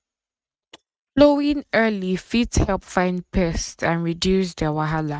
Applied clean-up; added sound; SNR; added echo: neural mask model RNNoise.